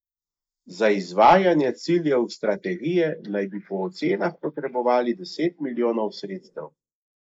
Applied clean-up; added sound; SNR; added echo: neural mask model Resemble Enhance denoiser.